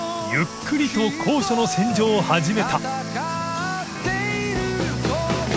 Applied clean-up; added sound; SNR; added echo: none; none; none; none.